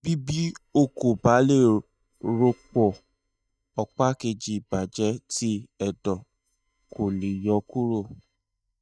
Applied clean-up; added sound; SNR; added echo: neural mask model DeepFilterNet 3.